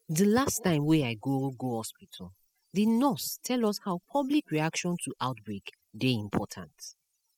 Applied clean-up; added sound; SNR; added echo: classical method spectral subtraction.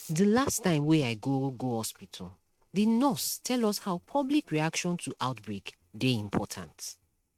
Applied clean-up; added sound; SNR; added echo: neural mask model RNNoise.